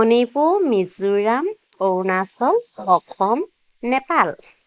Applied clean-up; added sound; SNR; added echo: neural mask model Resemble Enhance denoiser.